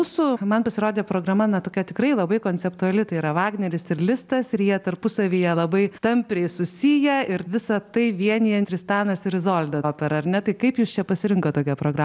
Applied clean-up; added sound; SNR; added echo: none; none; none; none.